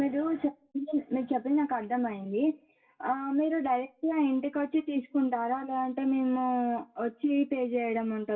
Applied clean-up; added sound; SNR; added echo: none; none; none; reverberation time 0.2 s.